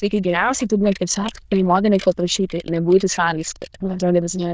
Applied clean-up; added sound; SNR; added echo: neural diffusion model UNIVERSE++.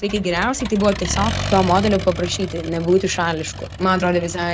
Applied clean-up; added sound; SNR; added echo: none; Accelerating, revving, vroom; 8 dB; none.